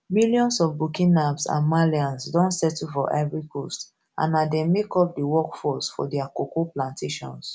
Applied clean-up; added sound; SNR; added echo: none; none; none; none.